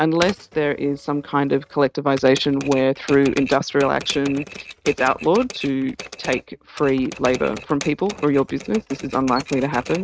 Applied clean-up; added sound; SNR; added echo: neural mask model RNNoise.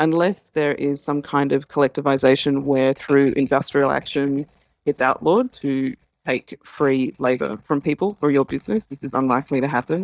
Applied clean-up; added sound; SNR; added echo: neural mask model DeepFilterNet 3.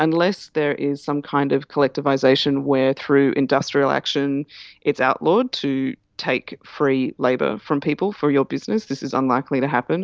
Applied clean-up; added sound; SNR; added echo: none; none; none; none.